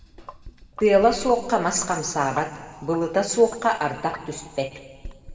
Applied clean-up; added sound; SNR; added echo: none; Sink (filling or washing); 17 dB; reverberation time 1.5 s.